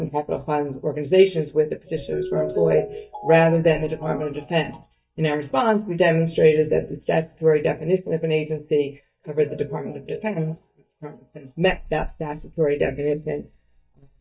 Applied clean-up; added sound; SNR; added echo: neural mask model DeepFilterNet 3.